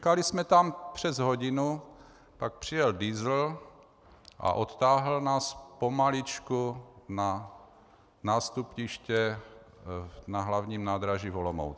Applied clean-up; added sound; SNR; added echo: none; none; none; none.